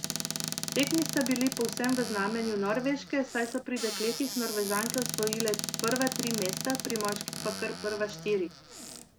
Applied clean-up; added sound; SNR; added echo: none; Squeak / Cupboard open or close; 5 dB; none.